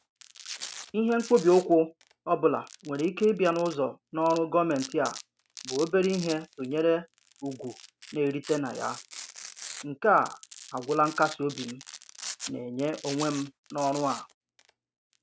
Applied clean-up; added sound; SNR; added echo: none; Domestic sounds, home sounds; 16 dB; none.